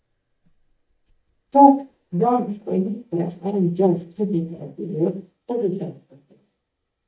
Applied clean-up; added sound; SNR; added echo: neural mask model DeepFilterNet 3.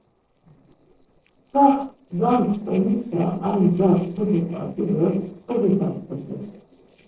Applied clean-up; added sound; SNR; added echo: neural separator model SepFormer DNS4.